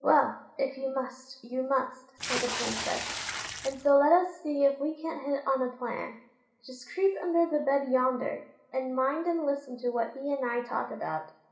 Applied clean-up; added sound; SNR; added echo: none; Water / Splash, splatter; 5 dB; reverberation time 0.9 s.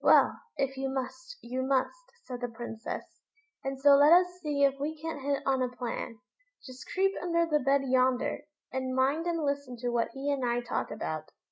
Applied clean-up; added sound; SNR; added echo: none; none; none; none.